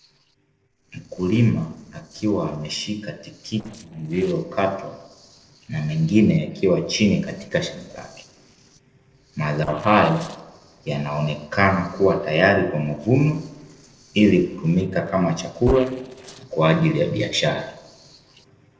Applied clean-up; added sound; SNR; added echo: neural separator model SepFormer DNS4.